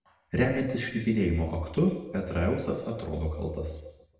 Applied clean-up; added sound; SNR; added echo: none; none; none; reverberation time 1.0 s.